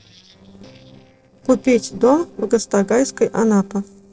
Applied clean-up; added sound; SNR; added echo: neural separator model SepFormer DNS4.